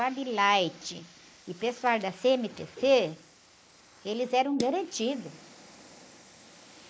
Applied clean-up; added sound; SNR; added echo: neural mask model Resemble Enhance denoiser.